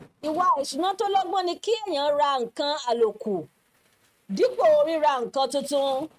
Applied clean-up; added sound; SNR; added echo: neural mask model RNNoise.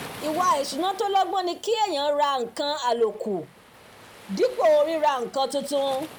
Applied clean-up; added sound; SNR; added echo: none; Waves, surf; 19 dB; none.